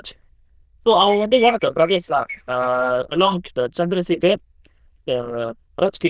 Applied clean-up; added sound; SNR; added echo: neural diffusion model UNIVERSE++.